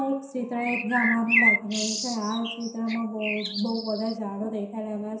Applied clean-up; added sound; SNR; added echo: none; Bird; 0 dB; reverberation time 0.7 s.